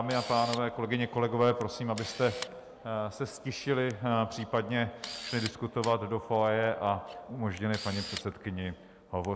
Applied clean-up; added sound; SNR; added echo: none; Camera; 15 dB; none.